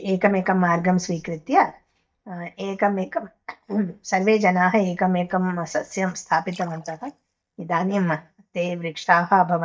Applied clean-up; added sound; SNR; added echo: neural mask model DeepFilterNet 3.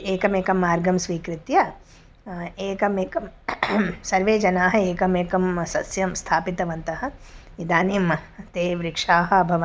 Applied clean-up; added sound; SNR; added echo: none; none; none; none.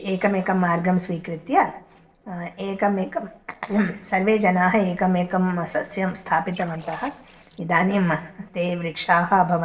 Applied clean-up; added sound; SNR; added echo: neural separator model SepFormer DNS4.